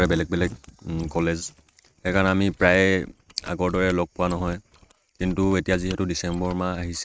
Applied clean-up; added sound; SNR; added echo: neural mask model RNNoise.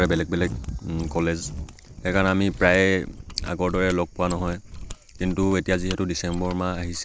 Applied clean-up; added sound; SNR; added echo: none; Mechanisms; 11 dB; none.